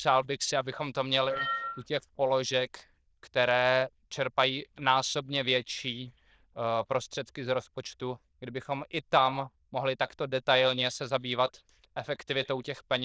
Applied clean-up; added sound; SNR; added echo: neural diffusion model UNIVERSE++.